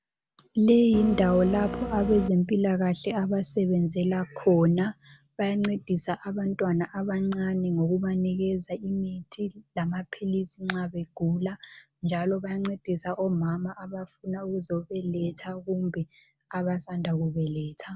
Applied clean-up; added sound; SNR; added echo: none; Printer; 6 dB; none.